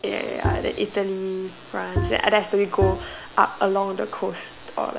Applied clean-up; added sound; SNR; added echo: none; Bowed string instrument; 3 dB; none.